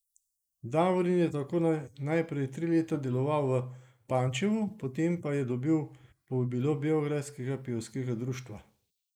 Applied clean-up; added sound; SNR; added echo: neural mask model Resemble Enhance denoiser.